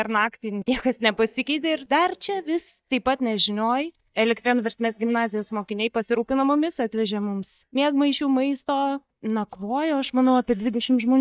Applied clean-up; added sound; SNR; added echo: neural mask model DeepFilterNet 3.